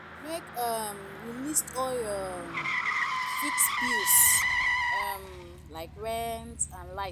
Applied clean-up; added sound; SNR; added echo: none; Motor vehicle (road); 1 dB; none.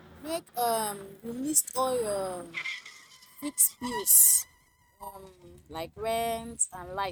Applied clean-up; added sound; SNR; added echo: neural mask model RNNoise.